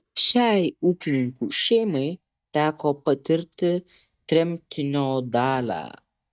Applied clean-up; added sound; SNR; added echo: neural mask model DeepFilterNet 3.